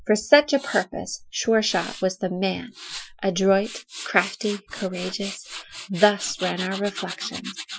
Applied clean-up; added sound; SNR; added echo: classical method Wiener filter.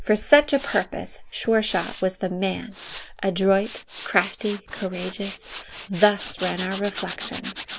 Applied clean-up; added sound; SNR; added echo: none; Tools; 12 dB; none.